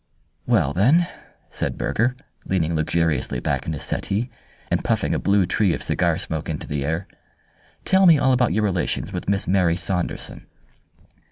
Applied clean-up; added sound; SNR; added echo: none; none; none; none.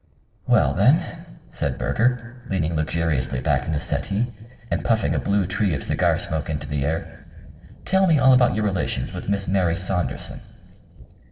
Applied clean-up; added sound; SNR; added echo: neural separator model SepFormer DNS4.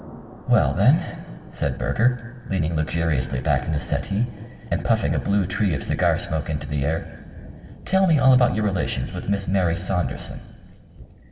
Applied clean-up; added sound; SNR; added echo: none; Thunder; 19 dB; reverberation time 1.8 s.